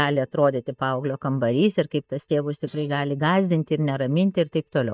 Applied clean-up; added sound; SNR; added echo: neural mask model DeepFilterNet 3.